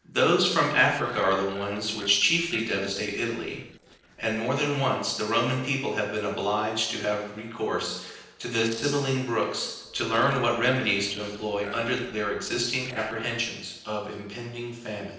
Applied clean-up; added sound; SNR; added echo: neural separator model SepFormer DNS4.